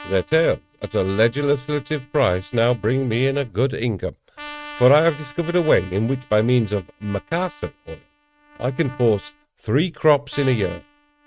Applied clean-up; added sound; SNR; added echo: neural mask model RNNoise.